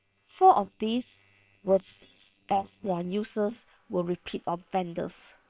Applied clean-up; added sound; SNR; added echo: neural separator model SepFormer WHAM!.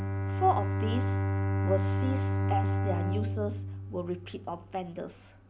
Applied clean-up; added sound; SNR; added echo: none; Bowed string instrument; -4 dB; none.